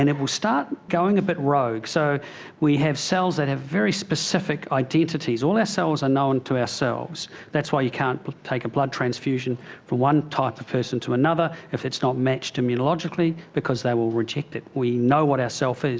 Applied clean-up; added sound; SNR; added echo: none; none; none; none.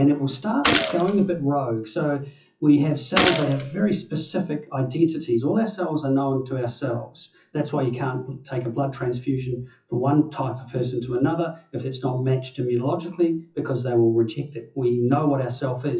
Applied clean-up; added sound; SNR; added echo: classical method WPE with log-MMSE.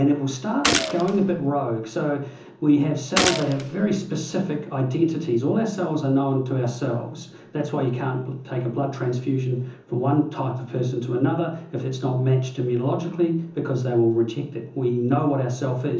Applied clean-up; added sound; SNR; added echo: none; Gunshot, gunfire; 4 dB; reverberation time 0.7 s.